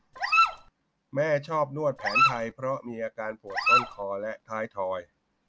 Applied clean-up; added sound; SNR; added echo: none; Dog; -5 dB; none.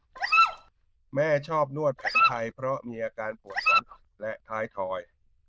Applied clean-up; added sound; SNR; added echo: neural diffusion model UNIVERSE++.